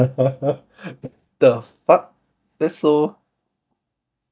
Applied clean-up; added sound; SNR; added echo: neural mask model DeepFilterNet 3.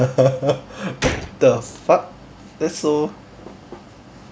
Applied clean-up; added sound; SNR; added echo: none; Gunshot, gunfire; 10 dB; none.